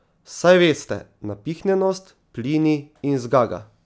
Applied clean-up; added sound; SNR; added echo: none; none; none; none.